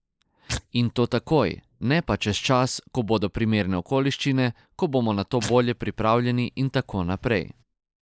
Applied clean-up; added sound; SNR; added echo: neural mask model Resemble Enhance denoiser.